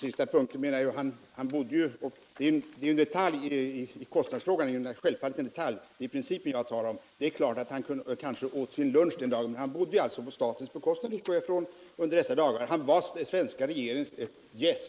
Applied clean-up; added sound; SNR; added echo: neural mask model Resemble Enhance denoiser.